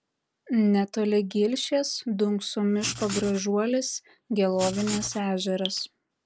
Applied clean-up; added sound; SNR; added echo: none; Writing + Drip; 10 dB; none.